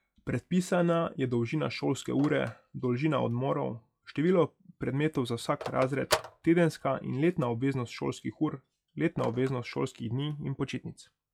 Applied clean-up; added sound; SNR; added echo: classical method log-MMSE.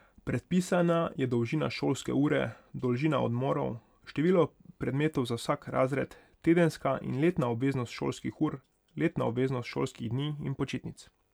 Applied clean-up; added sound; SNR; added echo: none; none; none; none.